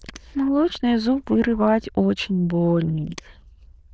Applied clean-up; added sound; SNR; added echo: neural diffusion model UNIVERSE++.